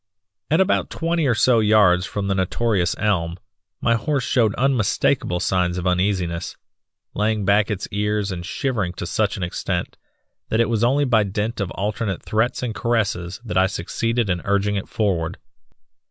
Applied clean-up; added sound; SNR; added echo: none; none; none; none.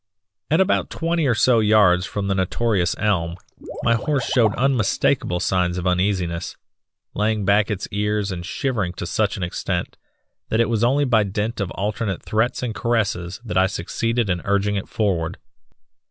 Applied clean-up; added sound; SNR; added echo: none; Liquid; 14 dB; none.